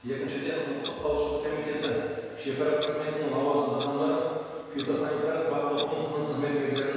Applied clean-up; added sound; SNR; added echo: none; Clock; 17 dB; reverberation time 1.9 s.